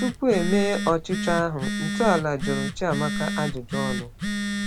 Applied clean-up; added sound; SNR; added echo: none; Telephone; 3 dB; none.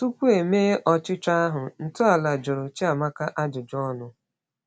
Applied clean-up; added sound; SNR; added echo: none; none; none; none.